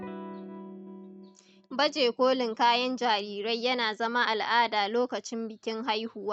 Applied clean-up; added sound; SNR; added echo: neural mask model RNNoise.